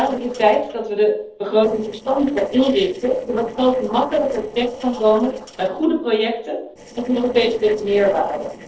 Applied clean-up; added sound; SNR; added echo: neural separator model SepFormer DNS4.